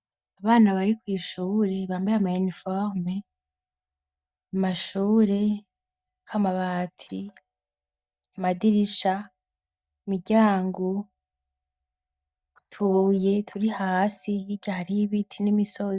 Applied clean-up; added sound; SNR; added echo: neural mask model DeepFilterNet 3.